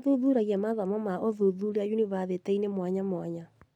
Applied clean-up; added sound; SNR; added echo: none; none; none; none.